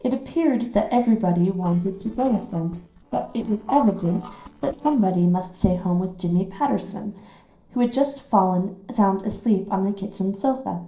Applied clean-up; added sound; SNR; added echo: neural separator model SepFormer DNS4.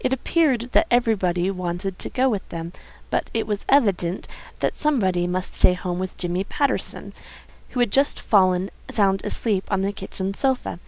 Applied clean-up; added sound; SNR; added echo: none; none; none; none.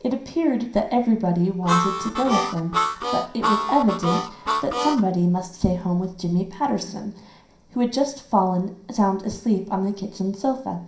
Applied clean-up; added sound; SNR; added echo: none; Harmonica; 2 dB; reverberation time 0.5 s.